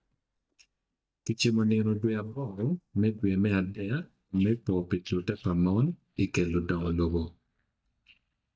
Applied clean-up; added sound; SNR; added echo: neural mask model DeepFilterNet 3.